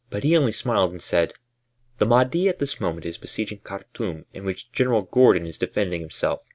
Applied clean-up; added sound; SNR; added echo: none; none; none; none.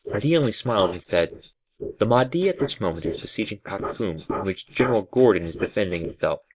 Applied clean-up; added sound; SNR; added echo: neural mask model Resemble Enhance denoiser.